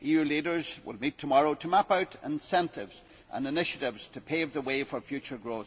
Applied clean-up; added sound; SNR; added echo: none; none; none; none.